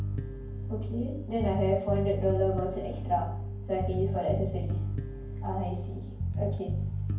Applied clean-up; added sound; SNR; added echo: none; Bass guitar; 0 dB; reverberation time 0.9 s.